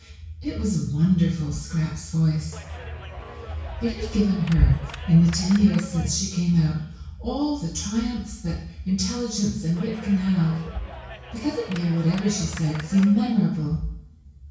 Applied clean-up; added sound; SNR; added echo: none; Clapping; 17 dB; reverberation time 0.6 s.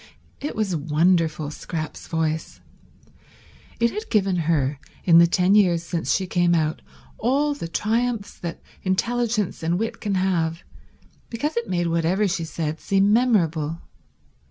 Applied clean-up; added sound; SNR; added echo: none; none; none; none.